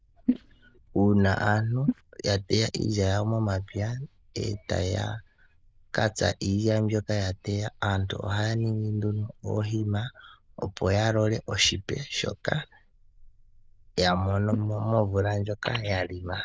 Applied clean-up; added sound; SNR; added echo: neural diffusion model UNIVERSE++.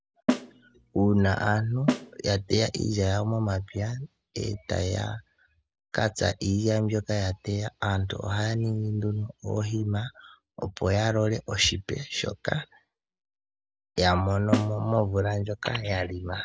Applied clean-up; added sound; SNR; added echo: none; Snare drum; 6 dB; none.